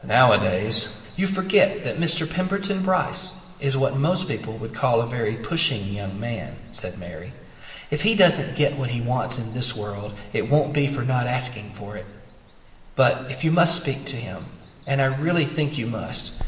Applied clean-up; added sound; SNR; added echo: none; Water; 19 dB; reverberation time 2.5 s.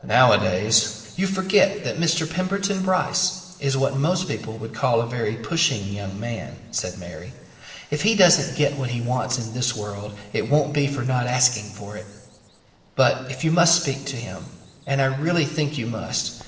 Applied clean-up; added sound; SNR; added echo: neural separator model SepFormer DNS4.